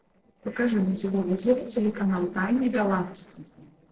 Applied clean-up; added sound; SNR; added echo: neural separator model SepFormer DNS4.